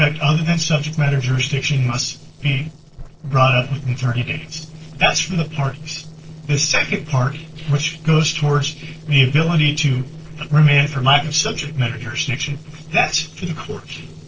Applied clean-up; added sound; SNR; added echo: neural separator model SepFormer DNS4.